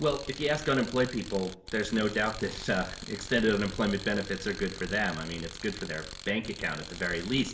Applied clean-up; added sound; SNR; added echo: none; Tools; 12 dB; reverberation time 0.5 s.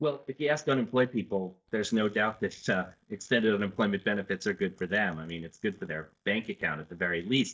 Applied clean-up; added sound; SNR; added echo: neural mask model DeepFilterNet 3.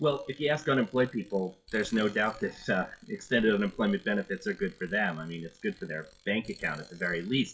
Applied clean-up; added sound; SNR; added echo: classical method WPE with log-MMSE.